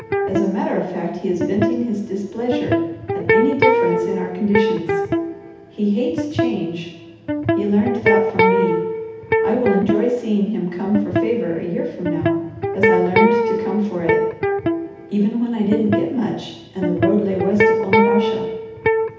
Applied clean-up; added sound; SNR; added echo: none; Electric guitar; -1 dB; reverberation time 0.8 s.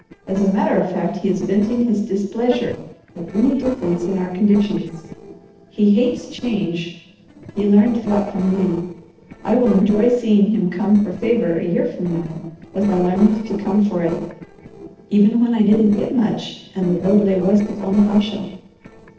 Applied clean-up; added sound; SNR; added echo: neural separator model SepFormer DNS4.